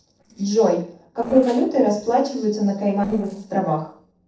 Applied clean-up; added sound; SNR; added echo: neural separator model SepFormer DNS4.